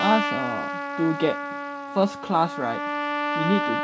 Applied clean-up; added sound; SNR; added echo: none; Trumpet; 2 dB; none.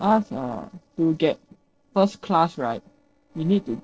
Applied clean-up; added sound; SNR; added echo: neural separator model SepFormer DNS4.